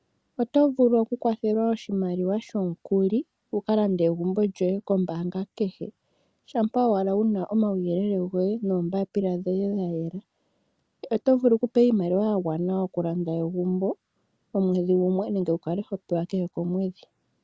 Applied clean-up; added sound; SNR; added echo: none; none; none; none.